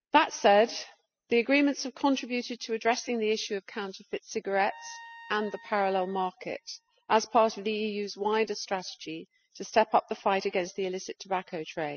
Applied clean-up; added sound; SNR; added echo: classical method spectral subtraction.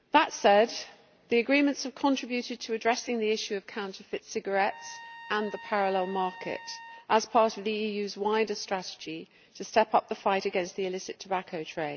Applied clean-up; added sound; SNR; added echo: none; Trumpet; 17 dB; none.